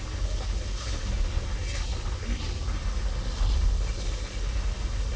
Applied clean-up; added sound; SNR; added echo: neural separator model SepFormer DNS4.